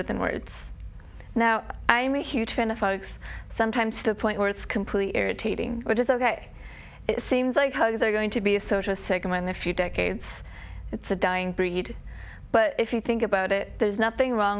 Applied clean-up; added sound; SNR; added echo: none; Subway, metro, underground; 15 dB; none.